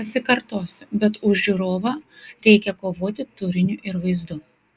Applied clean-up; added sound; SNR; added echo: none; none; none; none.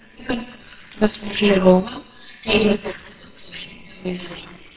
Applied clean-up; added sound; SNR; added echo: neural separator model SepFormer WHAMR!.